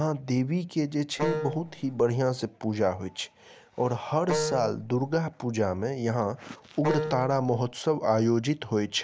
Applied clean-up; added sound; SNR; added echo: none; Wind instrument, woodwind instrument; 5 dB; none.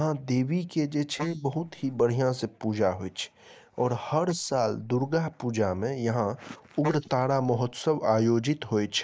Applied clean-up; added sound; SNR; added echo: neural mask model Resemble Enhance denoiser.